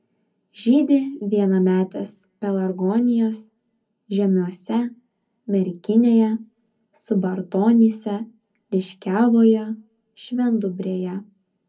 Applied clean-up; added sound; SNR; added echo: none; none; none; reverberation time 0.4 s.